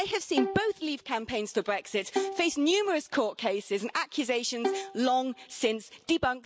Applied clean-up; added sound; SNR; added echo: none; Bowed string instrument; 7 dB; none.